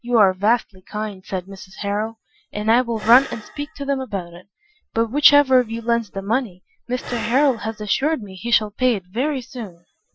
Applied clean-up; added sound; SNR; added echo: classical method Wiener filter.